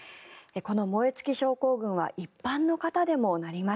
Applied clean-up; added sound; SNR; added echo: none; none; none; none.